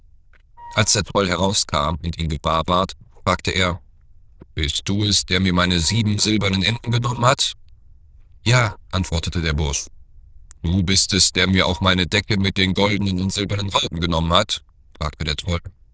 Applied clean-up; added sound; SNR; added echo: neural diffusion model UNIVERSE++.